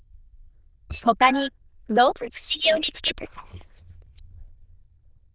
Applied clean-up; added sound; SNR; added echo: neural diffusion model UNIVERSE++.